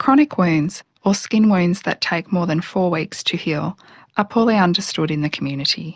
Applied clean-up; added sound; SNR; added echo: none; none; none; none.